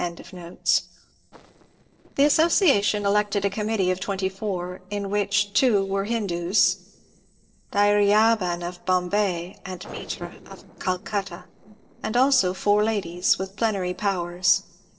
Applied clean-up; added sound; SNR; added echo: neural separator model SepFormer DNS4.